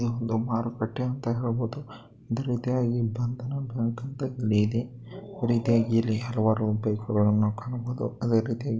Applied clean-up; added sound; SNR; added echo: none; none; none; none.